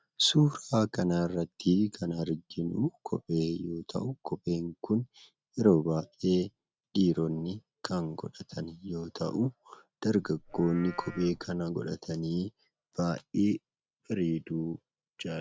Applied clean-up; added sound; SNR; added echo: none; Livestock, farm animals, working animals; 18 dB; none.